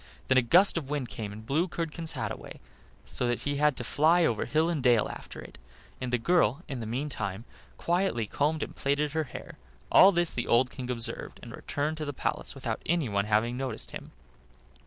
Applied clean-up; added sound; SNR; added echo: none; none; none; none.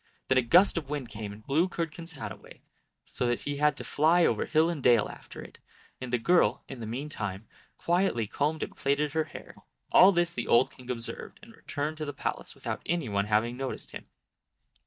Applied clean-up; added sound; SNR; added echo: neural mask model DeepFilterNet 3.